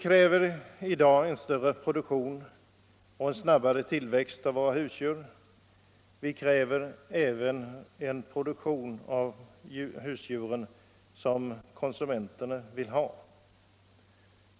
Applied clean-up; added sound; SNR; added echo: none; none; none; none.